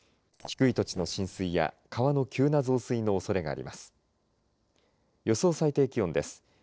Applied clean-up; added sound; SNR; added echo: neural separator model SepFormer DNS4.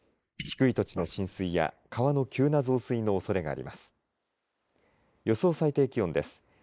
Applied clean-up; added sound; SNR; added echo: neural mask model Resemble Enhance denoiser.